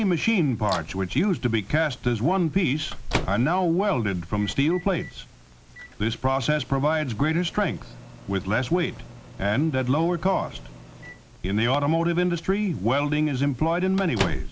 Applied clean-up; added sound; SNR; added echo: none; Microwave oven; 13 dB; none.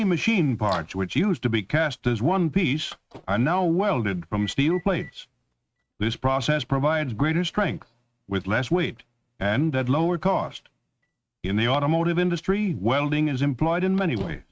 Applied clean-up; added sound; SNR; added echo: neural mask model RNNoise.